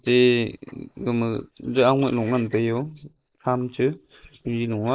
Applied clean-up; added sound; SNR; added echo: neural mask model Resemble Enhance denoiser.